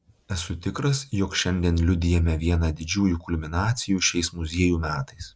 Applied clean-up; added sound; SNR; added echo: none; none; none; none.